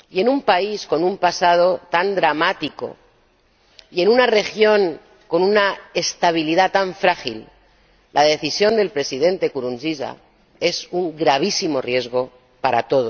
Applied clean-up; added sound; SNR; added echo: none; none; none; none.